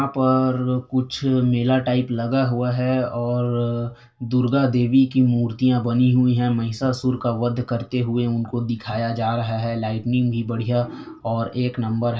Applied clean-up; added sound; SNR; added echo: none; none; none; reverberation time 0.2 s.